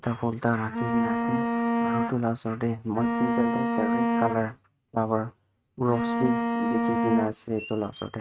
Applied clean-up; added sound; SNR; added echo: neural mask model RNNoise.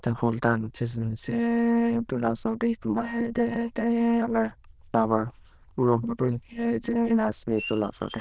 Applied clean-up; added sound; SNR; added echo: neural diffusion model UNIVERSE++.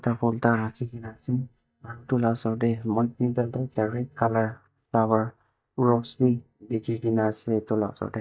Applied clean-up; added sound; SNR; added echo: neural mask model DeepFilterNet 3.